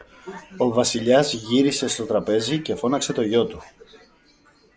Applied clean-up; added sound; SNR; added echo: none; none; none; none.